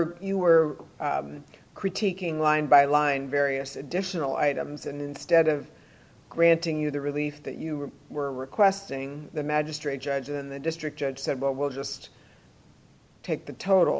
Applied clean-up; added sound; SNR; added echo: none; none; none; none.